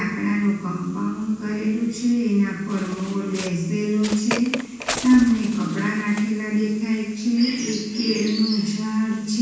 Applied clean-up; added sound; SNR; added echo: none; Bird; 13 dB; reverberation time 1.2 s.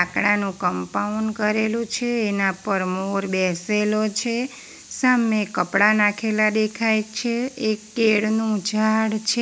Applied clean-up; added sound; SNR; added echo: none; none; none; none.